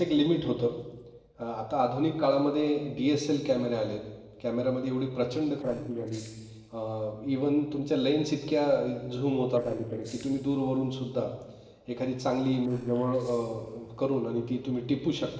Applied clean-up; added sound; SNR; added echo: neural separator model SepFormer DNS4.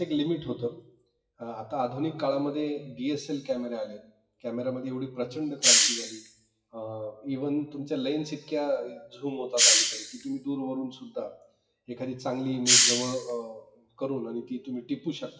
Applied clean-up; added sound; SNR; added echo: classical method WPE with log-MMSE.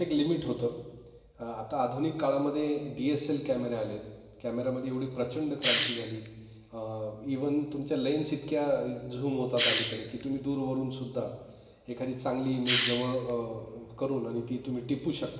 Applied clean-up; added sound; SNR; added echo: none; Hiss; -5 dB; reverberation time 1.2 s.